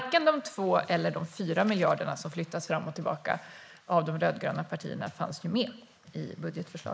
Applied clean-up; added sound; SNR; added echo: neural mask model Resemble Enhance denoiser.